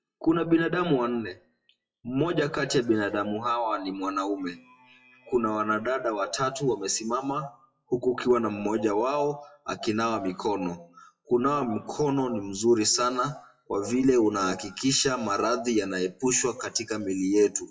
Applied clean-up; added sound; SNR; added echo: classical method WPE with log-MMSE.